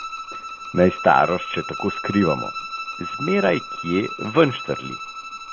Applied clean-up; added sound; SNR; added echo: none; Bowed string instrument; 9 dB; none.